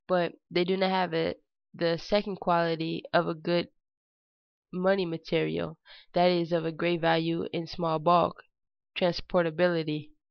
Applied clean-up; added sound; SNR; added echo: neural mask model Resemble Enhance denoiser.